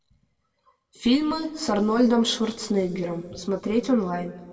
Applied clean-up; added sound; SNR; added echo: none; none; none; reverberation time 1.2 s.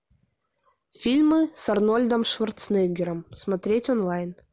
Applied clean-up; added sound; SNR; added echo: none; none; none; none.